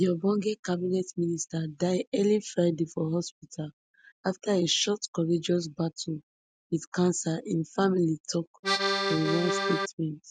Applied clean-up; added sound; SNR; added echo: neural mask model RNNoise.